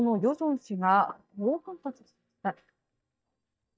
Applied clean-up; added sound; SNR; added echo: neural mask model DeepFilterNet 3.